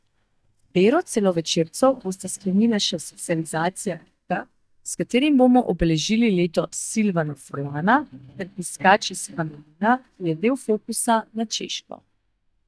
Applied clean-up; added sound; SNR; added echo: neural mask model DeepFilterNet 3.